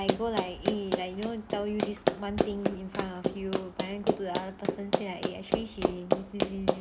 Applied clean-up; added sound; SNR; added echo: none; Run; -3 dB; none.